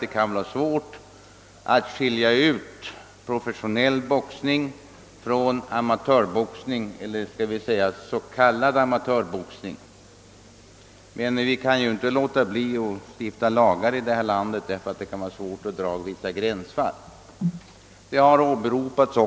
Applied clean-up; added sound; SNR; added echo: none; none; none; none.